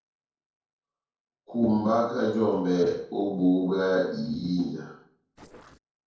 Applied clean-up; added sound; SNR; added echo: neural separator model SepFormer DNS4.